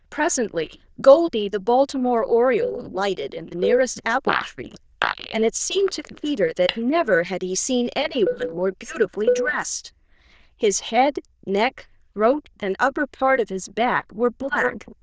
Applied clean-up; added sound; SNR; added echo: neural diffusion model UNIVERSE++.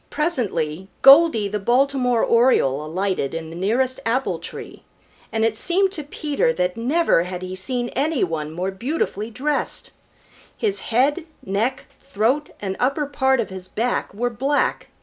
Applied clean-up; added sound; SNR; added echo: none; none; none; none.